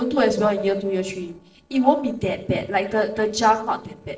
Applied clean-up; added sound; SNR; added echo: neural separator model SepFormer DNS4.